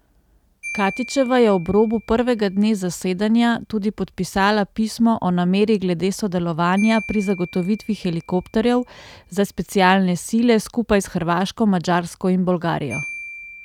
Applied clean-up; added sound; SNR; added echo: none; Marimba, xylophone; 20 dB; none.